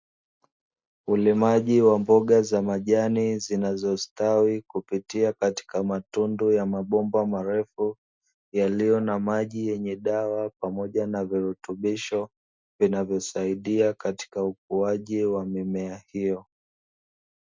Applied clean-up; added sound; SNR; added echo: none; none; none; none.